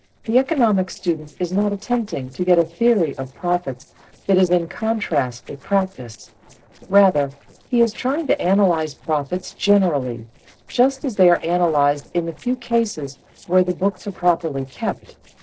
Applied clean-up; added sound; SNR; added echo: neural separator model SepFormer DNS4.